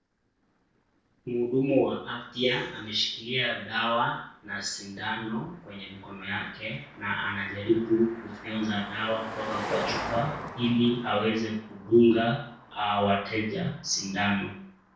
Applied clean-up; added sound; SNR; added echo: neural separator model SepFormer DNS4.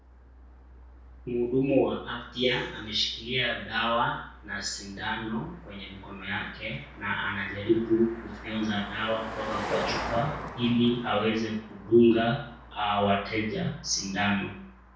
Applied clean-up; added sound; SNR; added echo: none; Car passing by; 13 dB; reverberation time 0.6 s.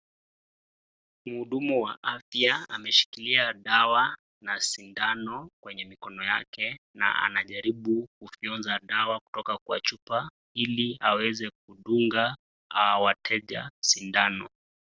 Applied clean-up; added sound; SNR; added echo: none; none; none; none.